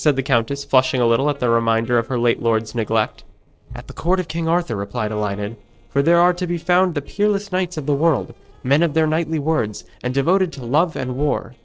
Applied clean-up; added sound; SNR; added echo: neural separator model SepFormer DNS4.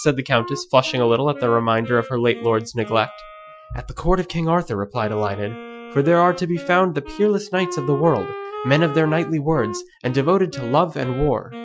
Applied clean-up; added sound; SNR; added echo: classical method Wiener filter.